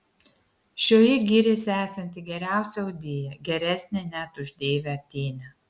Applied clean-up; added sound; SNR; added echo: none; none; none; none.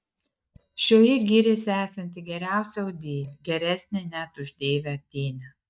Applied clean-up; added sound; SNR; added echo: neural mask model DeepFilterNet 3.